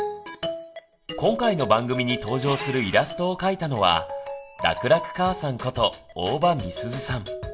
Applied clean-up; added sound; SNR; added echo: none; Drill; 16 dB; reverberation time 0.3 s.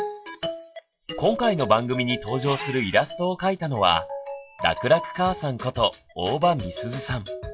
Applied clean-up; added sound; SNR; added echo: classical method WPE with log-MMSE.